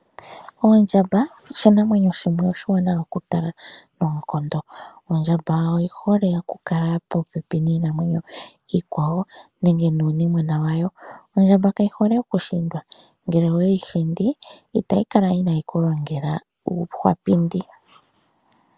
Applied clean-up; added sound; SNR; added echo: none; none; none; none.